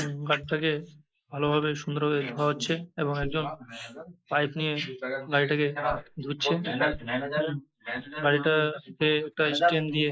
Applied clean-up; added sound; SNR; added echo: neural mask model Resemble Enhance denoiser.